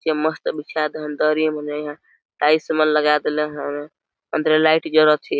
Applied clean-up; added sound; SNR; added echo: none; none; none; none.